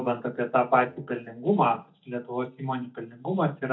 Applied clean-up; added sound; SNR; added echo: neural mask model DeepFilterNet 3.